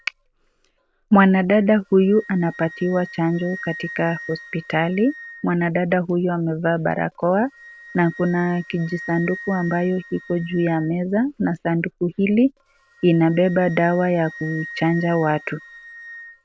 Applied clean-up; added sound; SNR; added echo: none; Wind instrument, woodwind instrument; 18 dB; none.